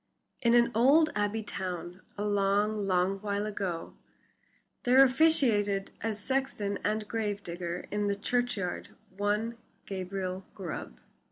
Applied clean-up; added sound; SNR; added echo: none; none; none; none.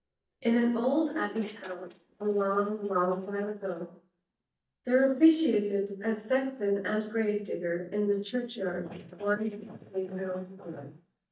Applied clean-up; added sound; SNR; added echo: neural mask model DeepFilterNet 3.